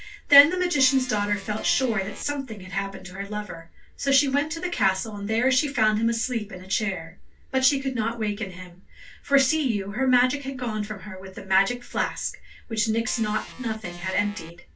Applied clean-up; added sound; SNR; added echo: none; Organ; 16 dB; reverberation time 0.2 s.